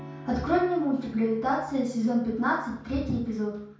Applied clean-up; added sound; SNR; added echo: none; Electric guitar / Strum; 19 dB; reverberation time 0.5 s.